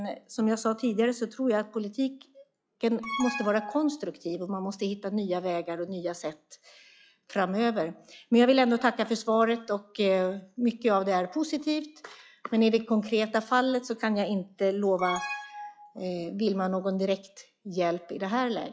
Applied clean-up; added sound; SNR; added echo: classical method log-MMSE.